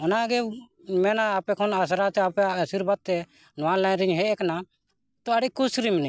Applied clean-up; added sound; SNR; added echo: none; none; none; none.